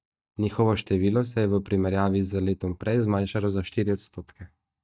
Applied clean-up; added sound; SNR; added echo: neural mask model DeepFilterNet 3.